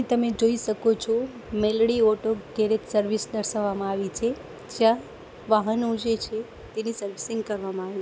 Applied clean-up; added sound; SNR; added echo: none; none; none; none.